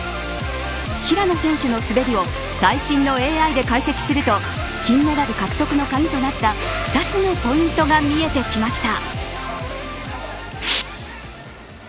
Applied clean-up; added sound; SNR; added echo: none; Tools; 12 dB; none.